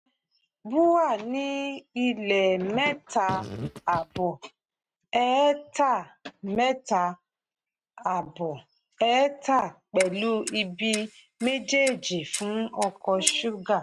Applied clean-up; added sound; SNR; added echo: neural mask model RNNoise.